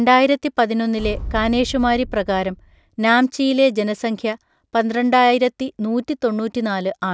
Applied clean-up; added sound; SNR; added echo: none; Boom; 13 dB; none.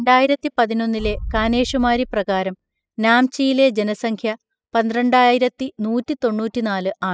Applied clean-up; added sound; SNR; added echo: classical method spectral subtraction.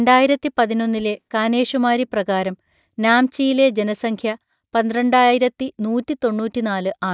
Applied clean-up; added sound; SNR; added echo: neural mask model DeepFilterNet 3.